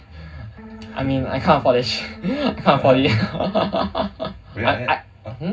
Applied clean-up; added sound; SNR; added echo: none; Organ; 17 dB; reverberation time 0.4 s.